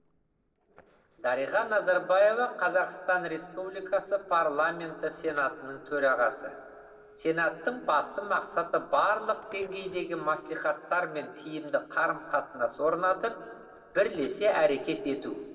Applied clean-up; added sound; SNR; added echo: neural separator model SepFormer DNS4.